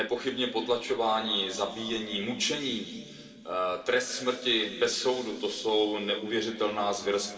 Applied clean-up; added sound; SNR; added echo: none; none; none; reverberation time 2.5 s.